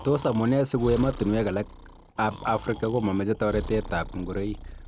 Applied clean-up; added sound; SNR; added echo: none; Breathing; 12 dB; none.